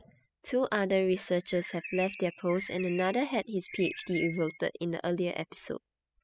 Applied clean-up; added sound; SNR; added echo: classical method spectral subtraction.